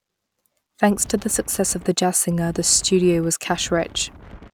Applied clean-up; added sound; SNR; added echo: none; Wind; 19 dB; none.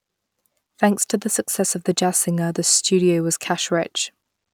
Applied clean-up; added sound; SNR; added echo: none; none; none; none.